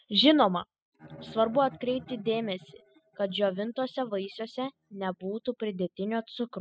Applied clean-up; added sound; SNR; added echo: classical method spectral subtraction.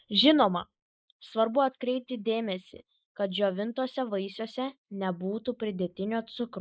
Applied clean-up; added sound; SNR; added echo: neural mask model Resemble Enhance denoiser.